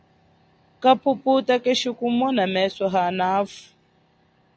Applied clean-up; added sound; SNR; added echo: none; none; none; none.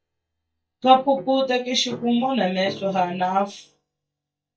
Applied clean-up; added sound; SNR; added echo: neural mask model DeepFilterNet 3.